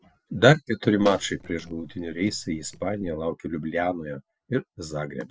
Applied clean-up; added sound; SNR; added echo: neural separator model SepFormer DNS4.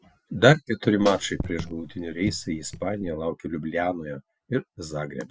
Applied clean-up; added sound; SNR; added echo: none; Raindrop / Drip + Snare drum; 10 dB; none.